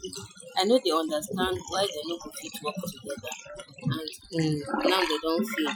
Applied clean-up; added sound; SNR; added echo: classical method Wiener filter.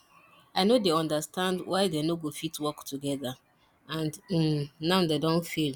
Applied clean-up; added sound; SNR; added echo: none; none; none; none.